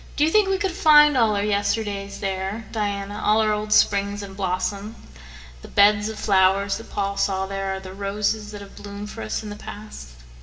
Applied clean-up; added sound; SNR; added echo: none; none; none; reverberation time 0.9 s.